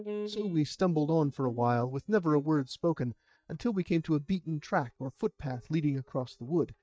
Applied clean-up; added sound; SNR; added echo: neural mask model DeepFilterNet 3.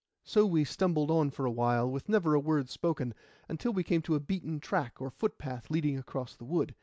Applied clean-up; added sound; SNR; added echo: none; none; none; none.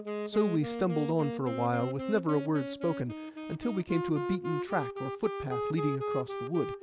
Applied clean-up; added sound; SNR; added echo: none; Wind instrument, woodwind instrument; 5 dB; none.